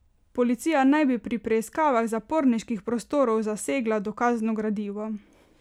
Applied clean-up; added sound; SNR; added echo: none; none; none; none.